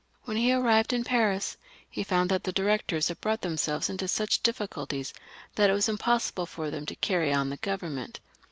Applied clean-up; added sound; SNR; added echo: none; none; none; none.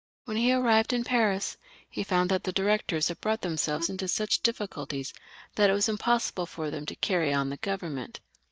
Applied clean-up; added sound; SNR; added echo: neural mask model DeepFilterNet 3.